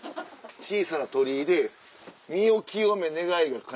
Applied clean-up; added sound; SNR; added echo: none; none; none; none.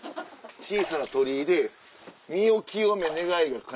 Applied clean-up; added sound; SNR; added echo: none; Sink (filling or washing) / Water / Splash, splatter; 14 dB; none.